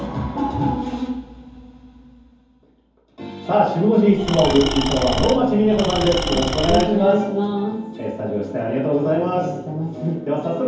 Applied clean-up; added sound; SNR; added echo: none; Engine / Tools; 5 dB; reverberation time 0.9 s.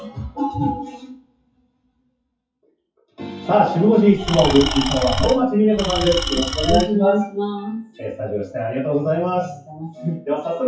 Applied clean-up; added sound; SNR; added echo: classical method WPE with log-MMSE.